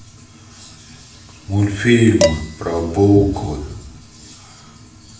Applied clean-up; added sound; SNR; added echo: none; Dishes, pots, and pans; 6 dB; reverberation time 0.6 s.